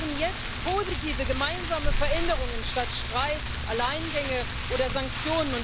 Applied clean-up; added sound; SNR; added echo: none; Rain; 0 dB; none.